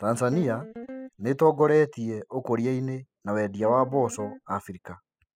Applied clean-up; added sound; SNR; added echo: classical method spectral subtraction.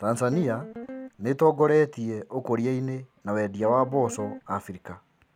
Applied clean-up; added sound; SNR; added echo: none; Guitar; 14 dB; none.